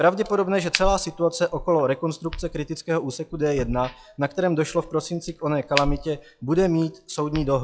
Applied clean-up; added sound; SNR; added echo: classical method log-MMSE.